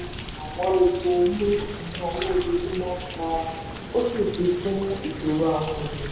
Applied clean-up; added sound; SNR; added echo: none; Rain; 10 dB; reverberation time 1.1 s.